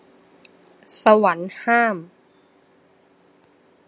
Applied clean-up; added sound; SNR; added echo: none; none; none; none.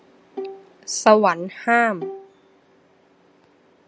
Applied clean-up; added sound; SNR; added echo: none; Bowed string instrument; 15 dB; none.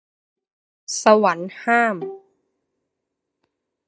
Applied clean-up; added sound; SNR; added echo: neural mask model DeepFilterNet 3.